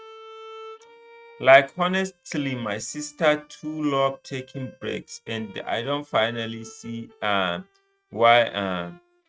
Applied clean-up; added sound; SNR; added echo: neural mask model RNNoise.